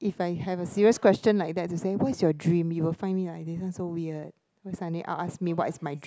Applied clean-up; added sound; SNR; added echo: none; none; none; none.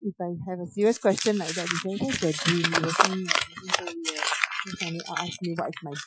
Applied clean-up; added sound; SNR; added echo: classical method Wiener filter.